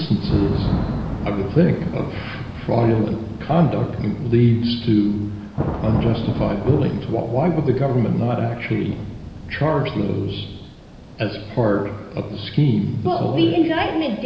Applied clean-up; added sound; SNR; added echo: none; Thunder / Rain; 8 dB; reverberation time 1.1 s.